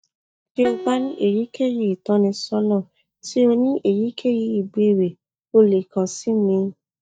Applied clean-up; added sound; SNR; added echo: neural mask model DeepFilterNet 3.